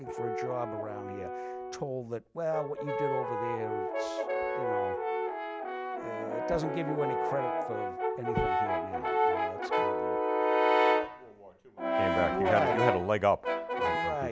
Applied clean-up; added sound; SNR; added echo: none; Brass instrument; -4 dB; none.